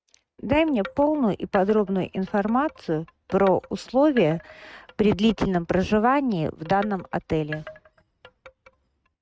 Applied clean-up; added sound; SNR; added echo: neural mask model RNNoise.